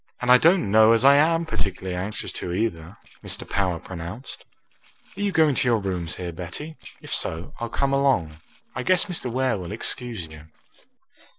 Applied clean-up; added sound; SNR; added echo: neural separator model SepFormer DNS4.